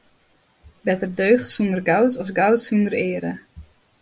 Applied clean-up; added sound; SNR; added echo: none; none; none; none.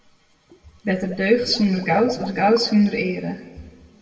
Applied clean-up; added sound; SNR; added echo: none; Liquid; 16 dB; reverberation time 1.2 s.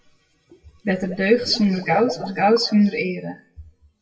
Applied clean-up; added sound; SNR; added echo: classical method WPE with log-MMSE.